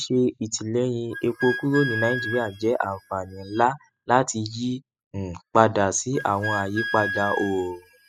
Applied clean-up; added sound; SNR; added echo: classical method spectral subtraction.